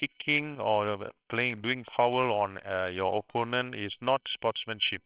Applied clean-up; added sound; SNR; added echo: neural separator model SepFormer WHAMR!.